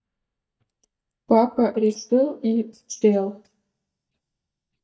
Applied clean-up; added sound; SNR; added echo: neural mask model DeepFilterNet 3.